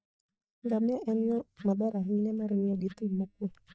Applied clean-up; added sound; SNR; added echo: neural mask model DeepFilterNet 3.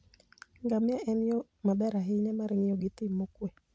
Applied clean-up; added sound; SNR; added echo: none; none; none; none.